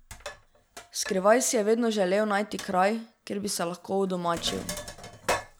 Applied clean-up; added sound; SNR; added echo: none; Sink (filling or washing); 12 dB; none.